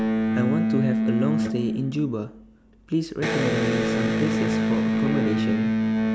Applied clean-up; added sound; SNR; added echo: none; Electric guitar; -5 dB; none.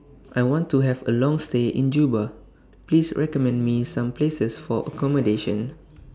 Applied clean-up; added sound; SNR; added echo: none; none; none; none.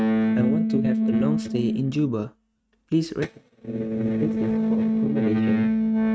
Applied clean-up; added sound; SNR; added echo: neural mask model RNNoise.